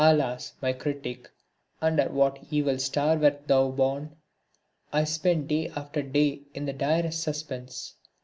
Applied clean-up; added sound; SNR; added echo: none; none; none; none.